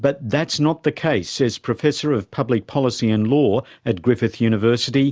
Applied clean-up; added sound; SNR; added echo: none; none; none; none.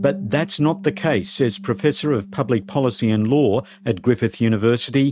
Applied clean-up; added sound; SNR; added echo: neural mask model RNNoise.